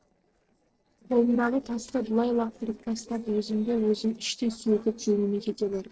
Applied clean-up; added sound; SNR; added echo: neural separator model SepFormer DNS4.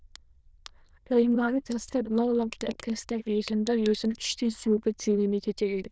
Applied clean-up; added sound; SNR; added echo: neural diffusion model UNIVERSE++.